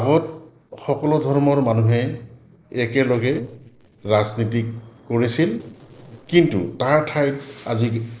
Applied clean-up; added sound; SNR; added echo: neural separator model SepFormer DNS4.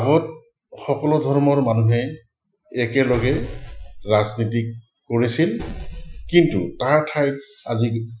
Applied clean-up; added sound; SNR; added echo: classical method Wiener filter.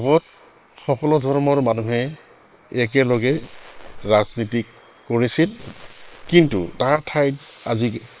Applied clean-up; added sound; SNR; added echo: neural separator model SepFormer WHAM!.